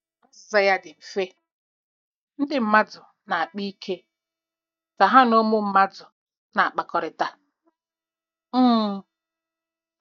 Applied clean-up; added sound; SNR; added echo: neural mask model DeepFilterNet 3.